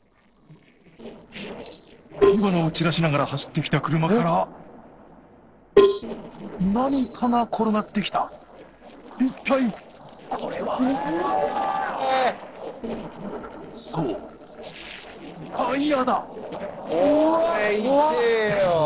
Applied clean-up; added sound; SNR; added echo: neural separator model SepFormer DNS4.